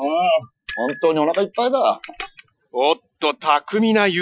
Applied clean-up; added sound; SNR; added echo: classical method Wiener filter.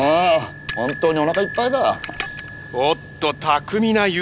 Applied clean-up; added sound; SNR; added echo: none; Bell; 14 dB; none.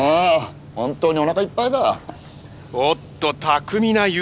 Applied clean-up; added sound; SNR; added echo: none; none; none; none.